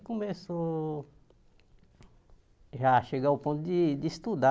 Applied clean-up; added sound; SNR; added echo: none; none; none; none.